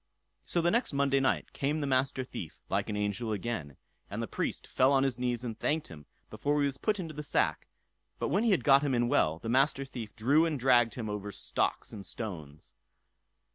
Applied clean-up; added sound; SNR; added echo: none; none; none; none.